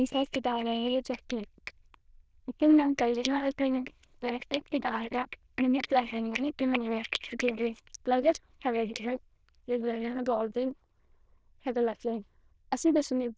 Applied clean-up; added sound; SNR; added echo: neural diffusion model UNIVERSE++.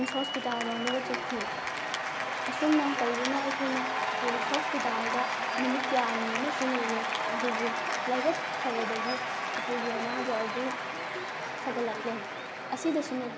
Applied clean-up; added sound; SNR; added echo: none; Applause / Cheering; -1 dB; none.